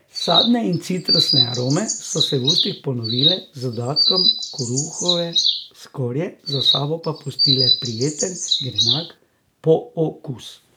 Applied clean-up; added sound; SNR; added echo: none; Chirp, tweet; -3 dB; none.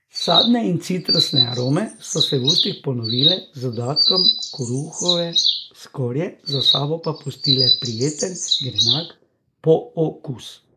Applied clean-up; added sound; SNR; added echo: neural mask model Resemble Enhance denoiser.